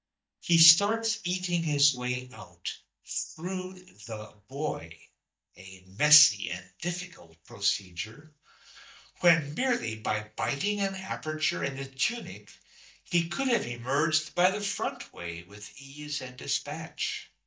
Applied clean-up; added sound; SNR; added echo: neural mask model DeepFilterNet 3.